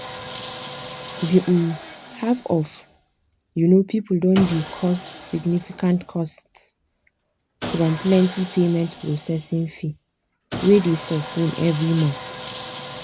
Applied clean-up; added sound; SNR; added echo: none; Sawing; 14 dB; none.